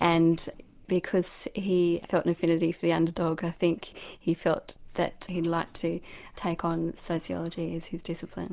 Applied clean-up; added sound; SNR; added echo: none; none; none; none.